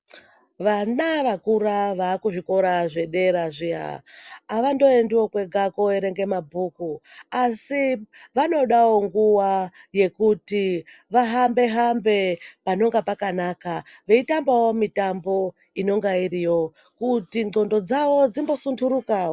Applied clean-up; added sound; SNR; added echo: none; none; none; none.